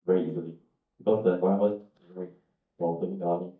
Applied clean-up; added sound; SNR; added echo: neural mask model DeepFilterNet 3.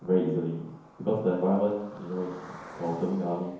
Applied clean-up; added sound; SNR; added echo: none; Cricket; 19 dB; reverberation time 1.0 s.